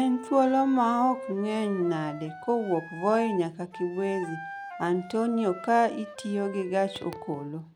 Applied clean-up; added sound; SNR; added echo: none; Wind instrument, woodwind instrument; 15 dB; none.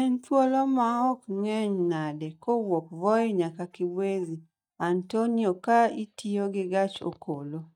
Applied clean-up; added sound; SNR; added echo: neural mask model DeepFilterNet 3.